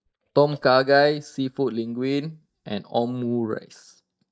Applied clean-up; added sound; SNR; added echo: neural mask model DeepFilterNet 3.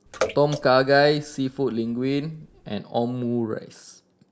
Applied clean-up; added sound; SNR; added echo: none; Bathtub (filling or washing) / Water / Splash, splatter; 12 dB; none.